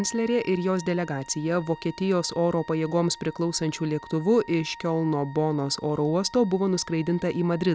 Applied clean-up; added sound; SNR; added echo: none; Wind instrument, woodwind instrument; 20 dB; none.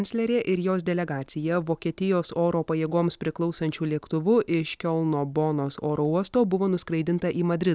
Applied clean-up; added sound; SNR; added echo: none; none; none; none.